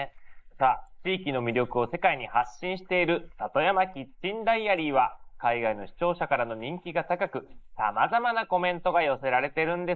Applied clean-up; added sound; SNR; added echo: neural mask model Resemble Enhance denoiser.